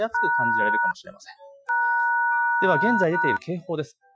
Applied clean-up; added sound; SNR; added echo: classical method Wiener filter.